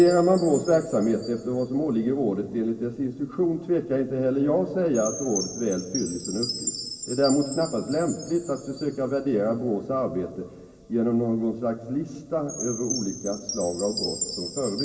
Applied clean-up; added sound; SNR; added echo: none; Chime; 12 dB; reverberation time 2.0 s.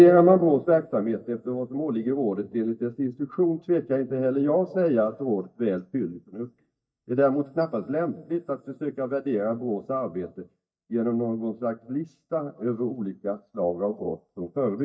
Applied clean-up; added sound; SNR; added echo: neural mask model DeepFilterNet 3.